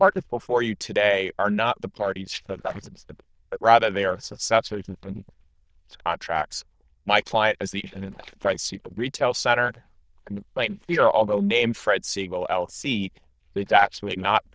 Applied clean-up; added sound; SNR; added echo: neural diffusion model UNIVERSE++.